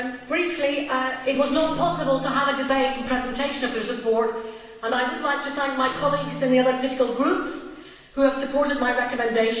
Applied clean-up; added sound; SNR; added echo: none; Guitar; 18 dB; reverberation time 1.2 s.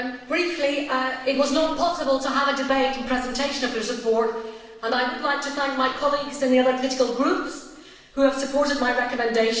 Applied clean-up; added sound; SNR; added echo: neural separator model SepFormer DNS4.